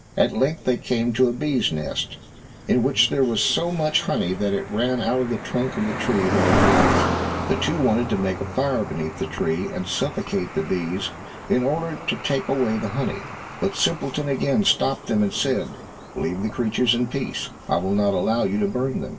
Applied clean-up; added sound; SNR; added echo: none; Cricket; 6 dB; reverberation time 2.7 s.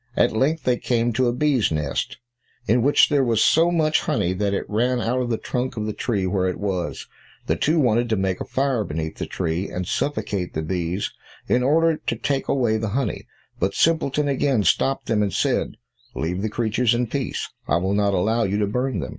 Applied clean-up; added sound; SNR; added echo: none; none; none; none.